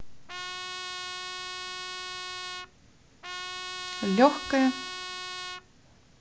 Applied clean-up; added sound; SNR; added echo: none; Trumpet; 6 dB; none.